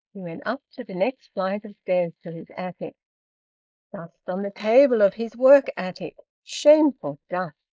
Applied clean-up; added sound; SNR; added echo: neural mask model Resemble Enhance denoiser.